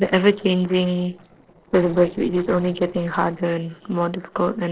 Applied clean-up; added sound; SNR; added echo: neural separator model SepFormer DNS4.